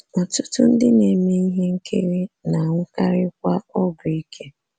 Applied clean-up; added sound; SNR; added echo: none; none; none; none.